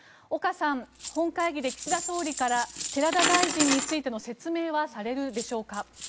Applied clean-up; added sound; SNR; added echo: none; Coin (dropping); 4 dB; none.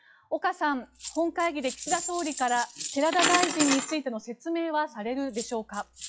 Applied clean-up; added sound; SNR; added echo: classical method log-MMSE.